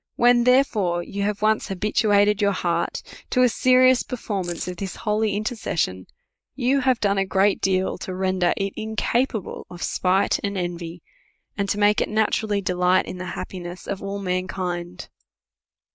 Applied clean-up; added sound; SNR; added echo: neural mask model Resemble Enhance denoiser.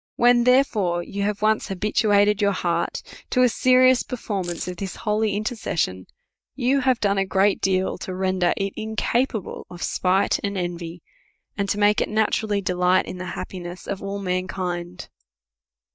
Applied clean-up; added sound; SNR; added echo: neural mask model DeepFilterNet 3.